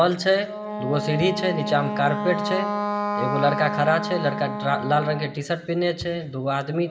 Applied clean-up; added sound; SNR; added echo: none; Wind instrument, woodwind instrument; 5 dB; reverberation time 1.0 s.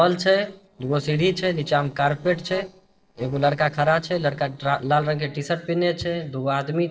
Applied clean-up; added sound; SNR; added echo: neural separator model SepFormer DNS4.